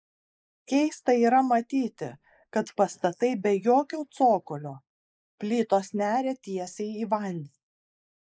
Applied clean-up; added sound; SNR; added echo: neural mask model Resemble Enhance denoiser.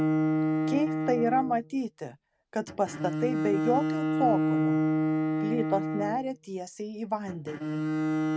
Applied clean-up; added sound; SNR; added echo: neural mask model RNNoise.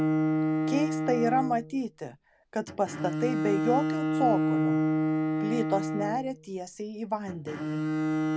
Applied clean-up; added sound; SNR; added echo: none; Bowed string instrument; -2 dB; none.